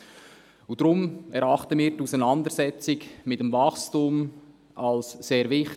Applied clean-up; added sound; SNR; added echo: none; none; none; none.